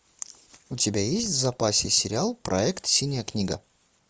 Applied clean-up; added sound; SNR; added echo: none; none; none; none.